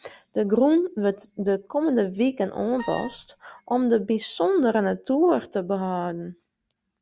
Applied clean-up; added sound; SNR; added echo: none; Wind instrument, woodwind instrument; 15 dB; none.